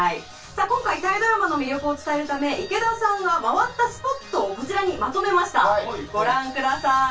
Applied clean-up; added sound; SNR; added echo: none; none; none; reverberation time 0.1 s.